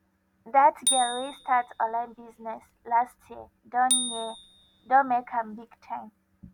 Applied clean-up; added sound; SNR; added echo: none; Bicycle bell; 6 dB; none.